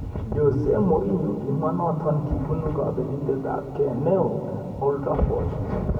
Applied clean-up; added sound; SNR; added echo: none; none; none; reverberation time 2.2 s.